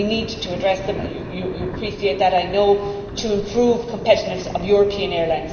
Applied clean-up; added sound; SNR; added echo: none; Thunder; 12 dB; reverberation time 2.9 s.